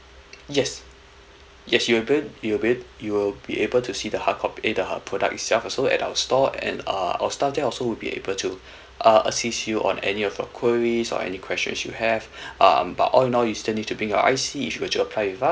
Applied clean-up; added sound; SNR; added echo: none; none; none; none.